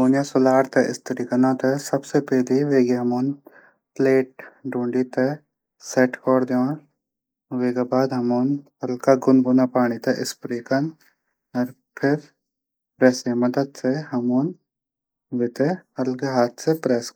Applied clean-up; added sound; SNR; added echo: neural mask model Resemble Enhance denoiser.